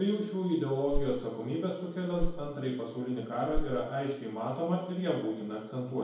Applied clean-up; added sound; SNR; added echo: none; Whoosh, swoosh, swish; -2 dB; reverberation time 1.8 s.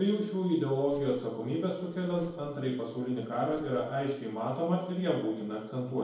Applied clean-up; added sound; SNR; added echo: neural separator model SepFormer DNS4.